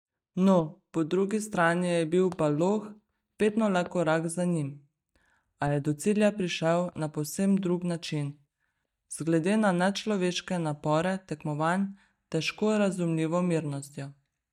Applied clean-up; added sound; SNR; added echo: neural mask model DeepFilterNet 3.